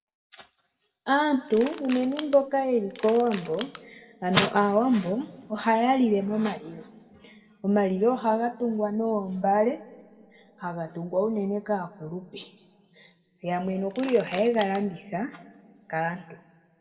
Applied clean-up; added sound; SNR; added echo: none; Crushing; 16 dB; reverberation time 1.2 s.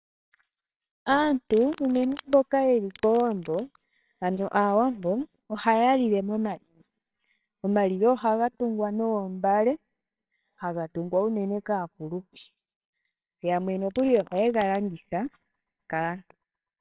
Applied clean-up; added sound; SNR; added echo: neural separator model SepFormer WHAMR!.